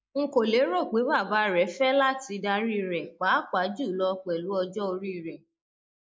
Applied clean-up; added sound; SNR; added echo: neural mask model Resemble Enhance denoiser.